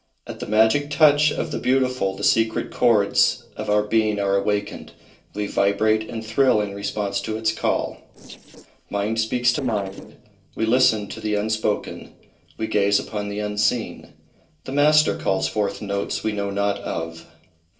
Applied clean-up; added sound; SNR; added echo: neural separator model SepFormer DNS4.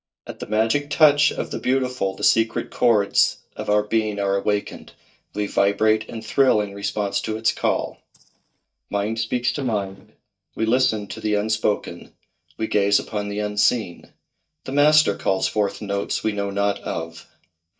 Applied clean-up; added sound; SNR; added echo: neural mask model DeepFilterNet 3.